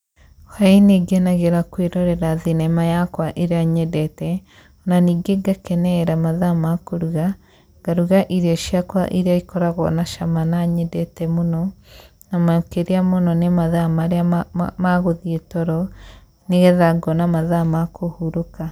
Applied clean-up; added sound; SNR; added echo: none; none; none; none.